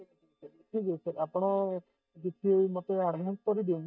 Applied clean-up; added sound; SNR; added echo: neural mask model DeepFilterNet 3.